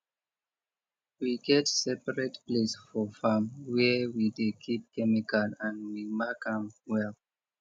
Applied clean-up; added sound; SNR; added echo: none; none; none; none.